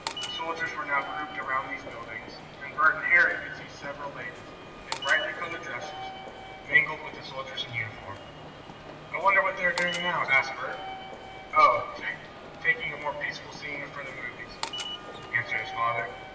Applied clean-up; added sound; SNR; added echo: none; Walk, footsteps / Subway, metro, underground; 11 dB; reverberation time 1.1 s.